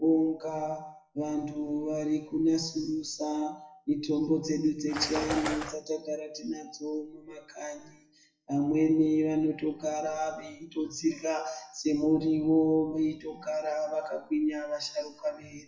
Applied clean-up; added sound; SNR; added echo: classical method WPE with log-MMSE.